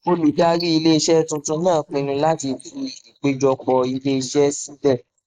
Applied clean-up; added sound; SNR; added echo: neural mask model Resemble Enhance denoiser.